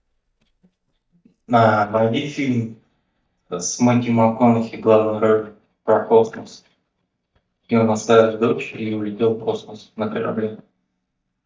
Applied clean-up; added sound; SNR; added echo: neural mask model DeepFilterNet 3.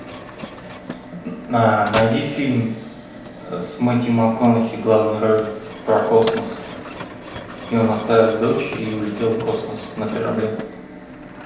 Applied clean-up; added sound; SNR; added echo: none; Mechanisms; 15 dB; reverberation time 0.8 s.